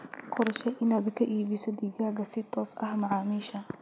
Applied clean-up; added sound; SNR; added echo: none; none; none; none.